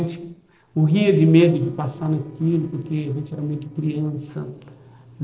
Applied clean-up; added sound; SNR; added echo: neural separator model SepFormer DNS4.